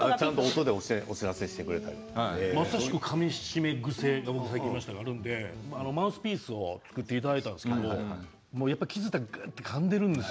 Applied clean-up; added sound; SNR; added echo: none; none; none; none.